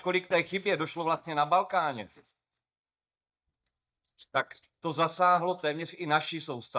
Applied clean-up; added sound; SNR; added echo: neural mask model DeepFilterNet 3.